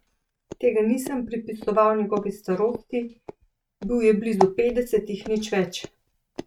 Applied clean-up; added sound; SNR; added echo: neural mask model RNNoise.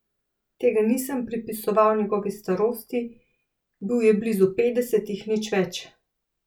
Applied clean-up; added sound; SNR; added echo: none; none; none; none.